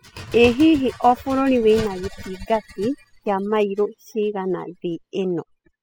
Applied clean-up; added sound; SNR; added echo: classical method spectral subtraction.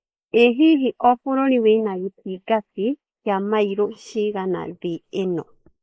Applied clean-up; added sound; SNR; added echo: neural mask model Resemble Enhance denoiser.